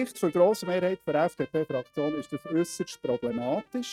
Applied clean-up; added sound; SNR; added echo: neural mask model RNNoise.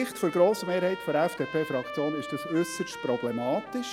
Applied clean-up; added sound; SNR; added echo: none; Trumpet; 12 dB; none.